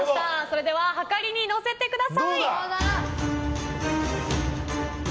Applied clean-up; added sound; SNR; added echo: none; none; none; none.